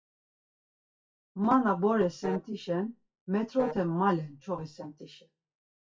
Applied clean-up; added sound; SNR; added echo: classical method WPE with log-MMSE.